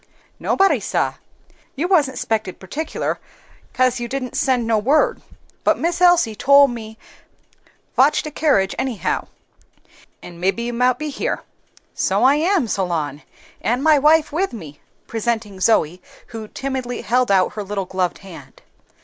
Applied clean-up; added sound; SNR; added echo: none; none; none; none.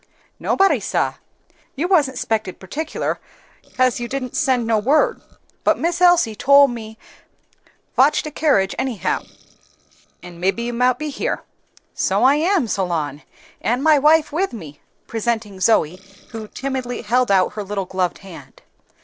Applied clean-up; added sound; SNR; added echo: neural separator model SepFormer DNS4.